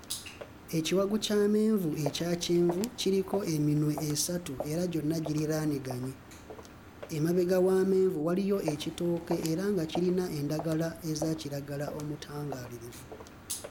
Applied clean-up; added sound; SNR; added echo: none; Walk, footsteps; 14 dB; none.